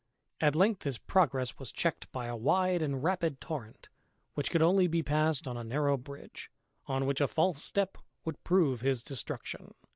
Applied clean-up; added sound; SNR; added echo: neural mask model Resemble Enhance denoiser.